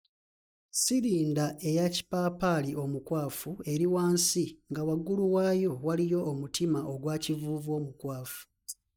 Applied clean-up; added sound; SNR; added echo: neural mask model DeepFilterNet 3.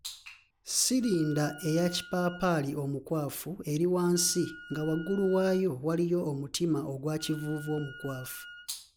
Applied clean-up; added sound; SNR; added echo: none; Wind instrument, woodwind instrument; 19 dB; none.